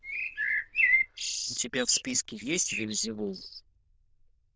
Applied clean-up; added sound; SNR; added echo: neural diffusion model UNIVERSE++.